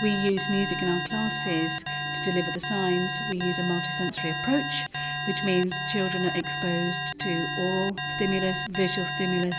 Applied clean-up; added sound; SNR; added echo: none; Alarm; 3 dB; none.